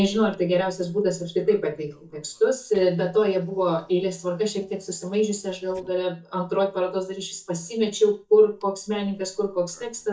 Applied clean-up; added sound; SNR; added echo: neural mask model DeepFilterNet 3.